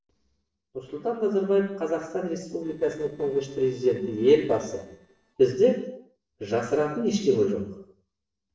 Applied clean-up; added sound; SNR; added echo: neural separator model SepFormer DNS4.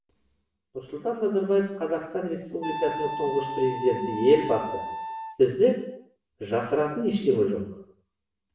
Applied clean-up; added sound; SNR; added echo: none; Wind instrument, woodwind instrument; 8 dB; reverberation time 0.7 s.